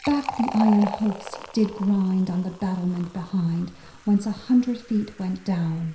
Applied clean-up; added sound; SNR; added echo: none; Fill (with liquid); 13 dB; reverberation time 0.5 s.